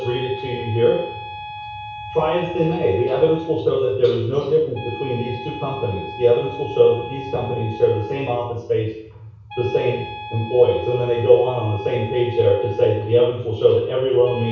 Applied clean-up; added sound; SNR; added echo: none; Wind instrument, woodwind instrument; 14 dB; reverberation time 0.6 s.